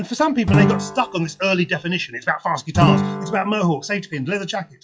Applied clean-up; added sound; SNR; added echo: classical method WPE with log-MMSE.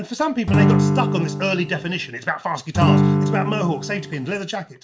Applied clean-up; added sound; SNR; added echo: none; Acoustic guitar / Strum; -5 dB; reverberation time 0.3 s.